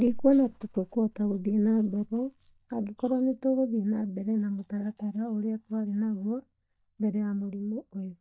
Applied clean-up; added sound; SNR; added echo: neural mask model DeepFilterNet 3.